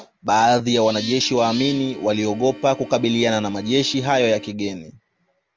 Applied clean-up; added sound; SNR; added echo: none; Organ; 18 dB; none.